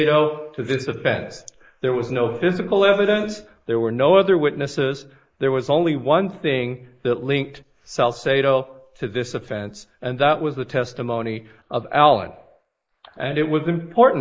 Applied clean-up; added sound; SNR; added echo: neural mask model Resemble Enhance denoiser.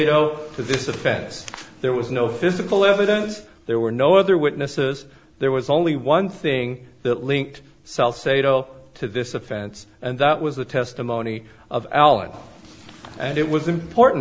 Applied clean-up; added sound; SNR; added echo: none; none; none; none.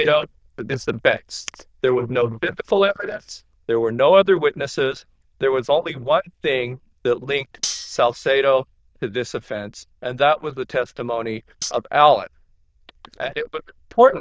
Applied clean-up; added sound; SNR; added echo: neural diffusion model UNIVERSE++.